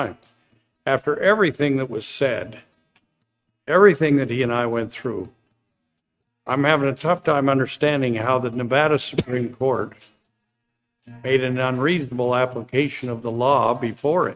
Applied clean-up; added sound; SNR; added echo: neural mask model RNNoise.